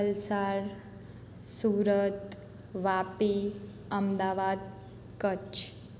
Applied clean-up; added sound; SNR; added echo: none; none; none; none.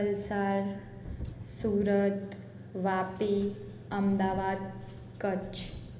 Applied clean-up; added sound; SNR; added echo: none; Cat; 16 dB; reverberation time 1.1 s.